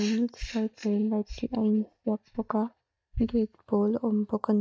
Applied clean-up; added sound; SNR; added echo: neural mask model DeepFilterNet 3.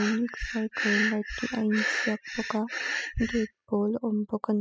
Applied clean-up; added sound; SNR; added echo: classical method spectral subtraction.